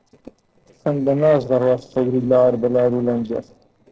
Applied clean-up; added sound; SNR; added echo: neural separator model SepFormer DNS4.